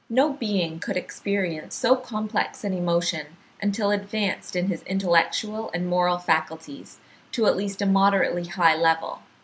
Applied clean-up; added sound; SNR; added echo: none; none; none; none.